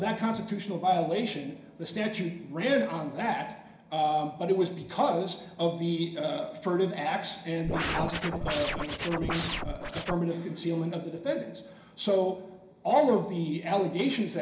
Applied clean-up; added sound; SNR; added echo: none; Scratching (performance technique); 3 dB; reverberation time 0.5 s.